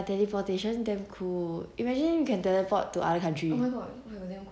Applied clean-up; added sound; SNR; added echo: none; none; none; none.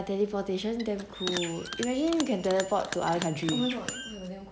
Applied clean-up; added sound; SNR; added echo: none; Bird + Bell; 9 dB; none.